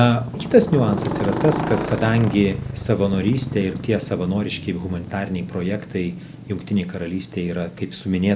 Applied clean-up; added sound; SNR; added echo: none; Motorcycle; 9 dB; none.